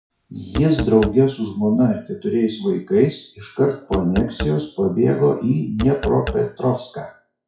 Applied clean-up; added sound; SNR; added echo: classical method WPE with log-MMSE.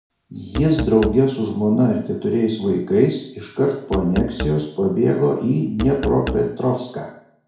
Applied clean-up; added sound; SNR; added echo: none; Musical instrument; 10 dB; reverberation time 0.5 s.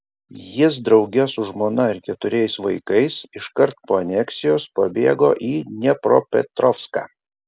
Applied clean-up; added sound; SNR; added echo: none; none; none; none.